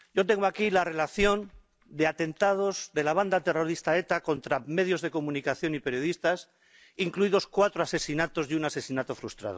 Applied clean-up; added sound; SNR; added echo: none; none; none; none.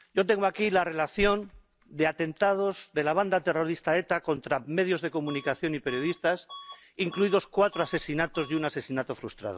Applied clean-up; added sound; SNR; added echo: none; Bus / Alarm; 19 dB; none.